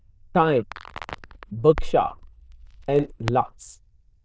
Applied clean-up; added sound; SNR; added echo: neural diffusion model UNIVERSE++.